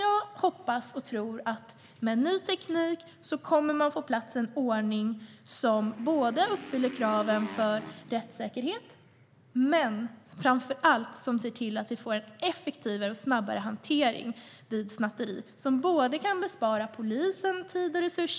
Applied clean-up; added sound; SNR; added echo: none; Motorcycle; 15 dB; none.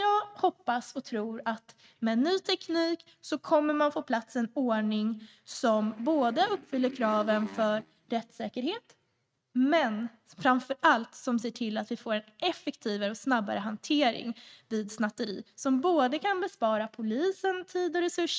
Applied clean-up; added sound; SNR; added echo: neural mask model RNNoise.